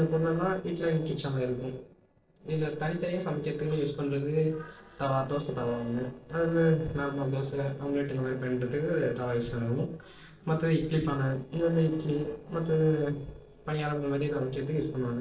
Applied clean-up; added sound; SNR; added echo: neural separator model SepFormer DNS4.